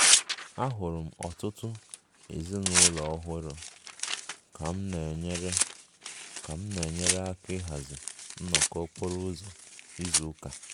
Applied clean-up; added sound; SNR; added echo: none; Tearing; -4 dB; none.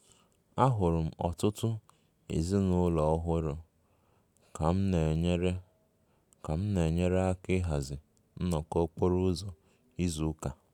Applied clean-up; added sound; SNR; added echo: none; none; none; none.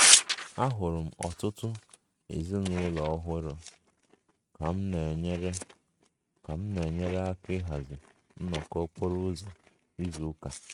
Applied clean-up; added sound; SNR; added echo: neural mask model RNNoise.